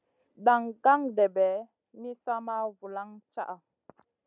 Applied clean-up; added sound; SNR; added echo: none; none; none; none.